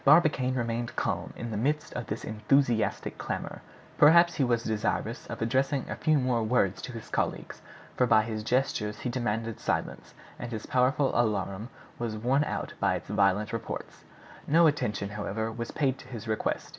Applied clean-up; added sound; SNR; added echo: none; none; none; none.